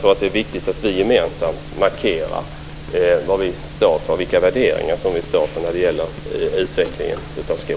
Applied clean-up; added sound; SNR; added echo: none; none; none; none.